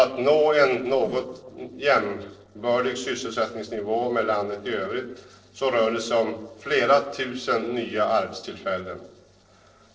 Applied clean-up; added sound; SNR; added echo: neural separator model SepFormer DNS4.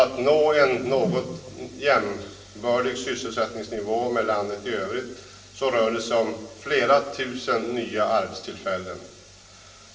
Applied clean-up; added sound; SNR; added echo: none; Whoosh, swoosh, swish; 10 dB; reverberation time 0.8 s.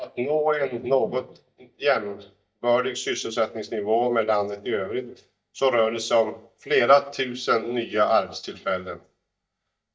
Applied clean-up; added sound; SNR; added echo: neural mask model DeepFilterNet 3.